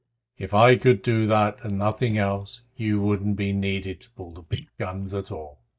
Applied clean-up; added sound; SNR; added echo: neural mask model DeepFilterNet 3.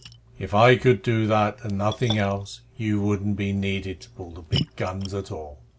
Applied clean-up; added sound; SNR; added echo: none; Splash, splatter; 12 dB; none.